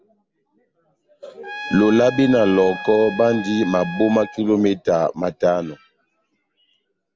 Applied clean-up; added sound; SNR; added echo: none; Trumpet; 13 dB; none.